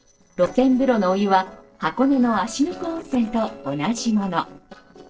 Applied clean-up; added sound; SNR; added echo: neural separator model SepFormer DNS4.